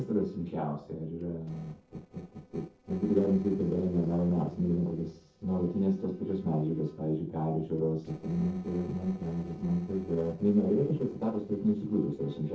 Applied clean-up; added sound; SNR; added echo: neural separator model SepFormer DNS4.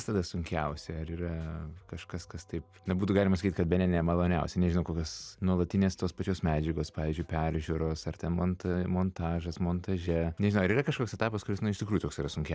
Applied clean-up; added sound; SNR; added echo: none; none; none; none.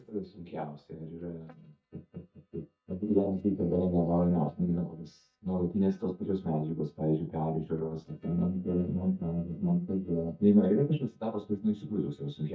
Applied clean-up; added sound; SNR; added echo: neural mask model DeepFilterNet 3.